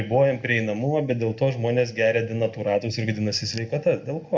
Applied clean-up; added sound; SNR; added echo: neural mask model Resemble Enhance denoiser.